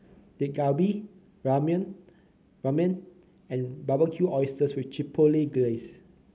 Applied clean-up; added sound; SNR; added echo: none; none; none; none.